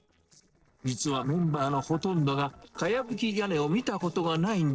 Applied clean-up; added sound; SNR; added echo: neural separator model SepFormer DNS4.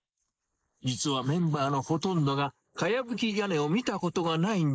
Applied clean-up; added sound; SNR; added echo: neural mask model Resemble Enhance denoiser.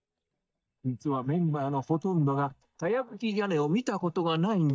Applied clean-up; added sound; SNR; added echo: neural mask model DeepFilterNet 3.